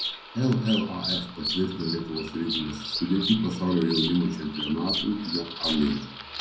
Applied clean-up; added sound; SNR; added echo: none; Bird vocalization, bird call, bird song; 6 dB; reverberation time 0.6 s.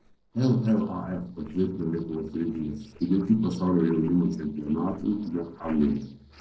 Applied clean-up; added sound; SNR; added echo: neural separator model SepFormer DNS4.